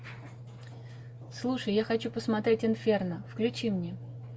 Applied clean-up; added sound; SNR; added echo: none; none; none; none.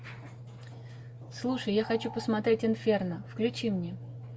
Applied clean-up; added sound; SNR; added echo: none; Bird; 15 dB; none.